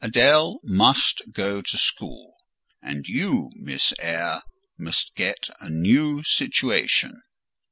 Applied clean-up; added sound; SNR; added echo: none; none; none; none.